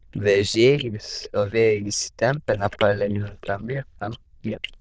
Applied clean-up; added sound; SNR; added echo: neural diffusion model UNIVERSE++.